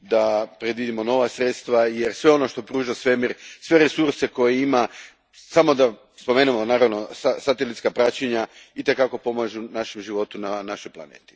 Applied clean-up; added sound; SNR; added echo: none; none; none; none.